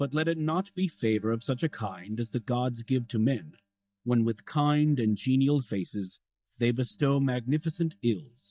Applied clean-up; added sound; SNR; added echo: neural mask model DeepFilterNet 3.